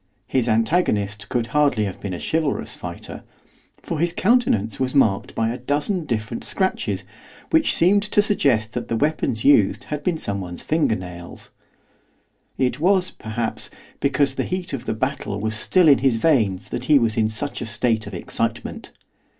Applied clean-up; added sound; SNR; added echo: none; none; none; none.